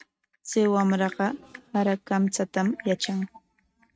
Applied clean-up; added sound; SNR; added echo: neural mask model RNNoise.